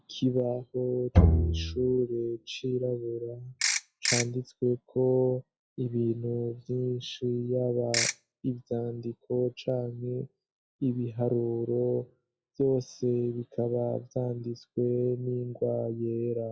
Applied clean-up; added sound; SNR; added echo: classical method log-MMSE.